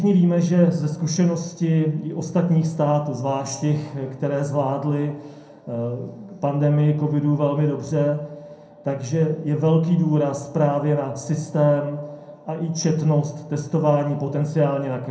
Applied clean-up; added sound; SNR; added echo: none; none; none; reverberation time 0.5 s.